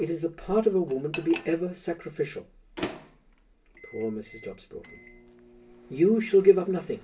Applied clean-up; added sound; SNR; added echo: none; Microwave oven; 17 dB; reverberation time 0.2 s.